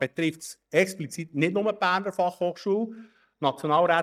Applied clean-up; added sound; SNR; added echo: neural mask model DeepFilterNet 3.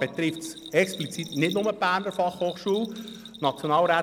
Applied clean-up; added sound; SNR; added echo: none; Bell; 17 dB; none.